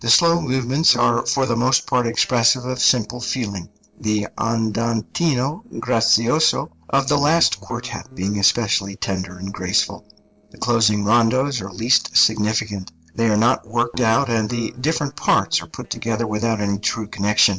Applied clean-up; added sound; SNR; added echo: neural separator model SepFormer DNS4.